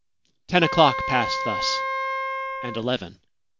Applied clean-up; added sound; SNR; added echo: none; Wind instrument, woodwind instrument; 3 dB; none.